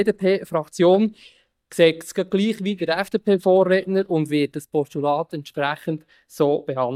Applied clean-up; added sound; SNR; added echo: neural mask model DeepFilterNet 3.